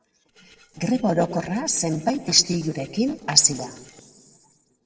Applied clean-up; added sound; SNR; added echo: neural separator model SepFormer DNS4.